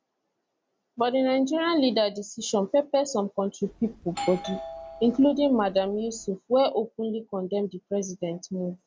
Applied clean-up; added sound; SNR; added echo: none; Doorbell; 14 dB; none.